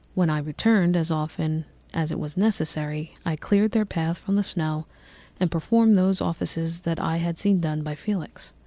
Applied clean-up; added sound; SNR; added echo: none; none; none; none.